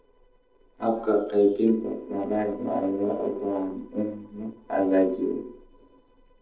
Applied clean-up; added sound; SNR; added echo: neural separator model SepFormer DNS4.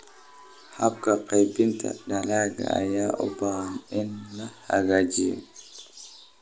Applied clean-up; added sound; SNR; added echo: none; none; none; none.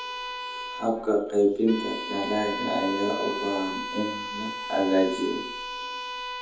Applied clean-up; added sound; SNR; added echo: none; Bowed string instrument; 7 dB; reverberation time 0.7 s.